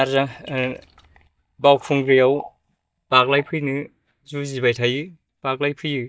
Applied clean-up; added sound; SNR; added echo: neural mask model DeepFilterNet 3.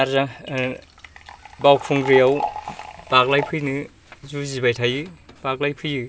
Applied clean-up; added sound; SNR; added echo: none; Liquid; 11 dB; none.